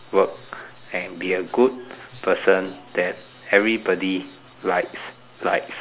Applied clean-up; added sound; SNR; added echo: none; none; none; none.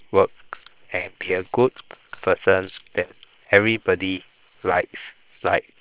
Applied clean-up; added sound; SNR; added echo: neural separator model SepFormer WHAM!.